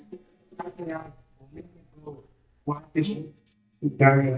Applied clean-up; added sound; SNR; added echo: neural mask model DeepFilterNet 3.